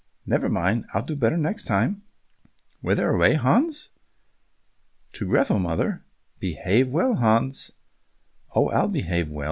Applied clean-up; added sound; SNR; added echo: none; none; none; none.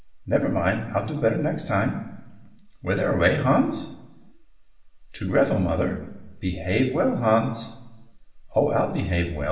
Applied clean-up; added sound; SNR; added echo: none; none; none; reverberation time 1.0 s.